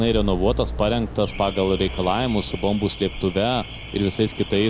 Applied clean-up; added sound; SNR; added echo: none; Alarm / Car; 9 dB; none.